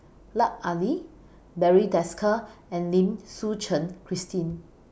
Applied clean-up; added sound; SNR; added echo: none; none; none; none.